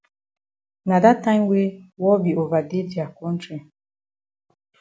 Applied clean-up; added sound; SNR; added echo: none; none; none; none.